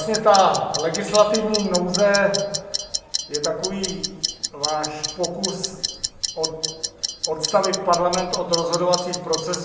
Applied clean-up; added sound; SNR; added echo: none; Clock; 6 dB; reverberation time 0.8 s.